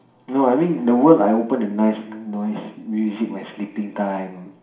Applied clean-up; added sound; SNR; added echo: none; none; none; reverberation time 0.5 s.